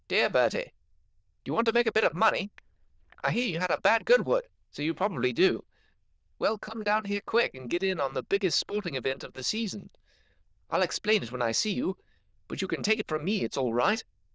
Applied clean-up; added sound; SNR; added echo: neural diffusion model UNIVERSE++.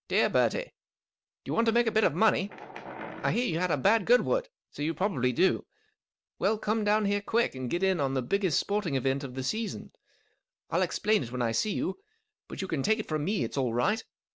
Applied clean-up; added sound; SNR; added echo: none; Wild animals; 14 dB; none.